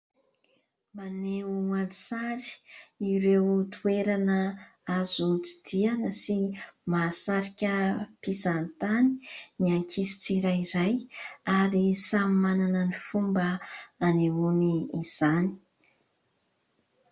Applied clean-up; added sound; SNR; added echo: none; none; none; none.